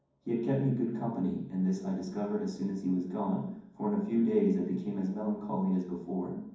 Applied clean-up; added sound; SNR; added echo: none; none; none; reverberation time 1.2 s.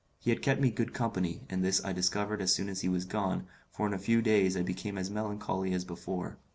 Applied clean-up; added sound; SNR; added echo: none; none; none; none.